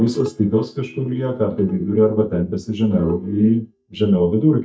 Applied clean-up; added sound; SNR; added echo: neural mask model DeepFilterNet 3.